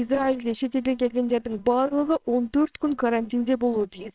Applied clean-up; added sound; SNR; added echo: neural separator model SepFormer WHAMR!.